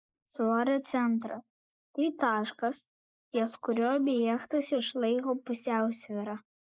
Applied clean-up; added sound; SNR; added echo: neural mask model Resemble Enhance denoiser.